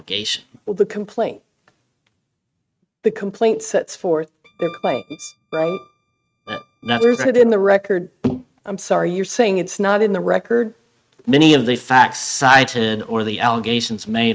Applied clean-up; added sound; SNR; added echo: neural mask model RNNoise.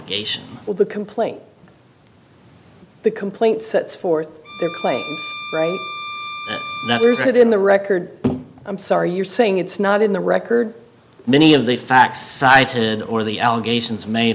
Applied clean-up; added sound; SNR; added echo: none; Bowed string instrument; 12 dB; none.